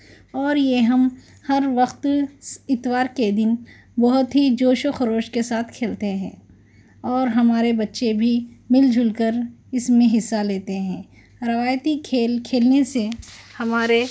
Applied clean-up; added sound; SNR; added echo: none; none; none; none.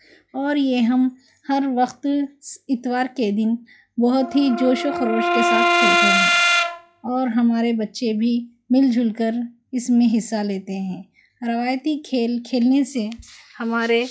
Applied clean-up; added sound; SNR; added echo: classical method log-MMSE.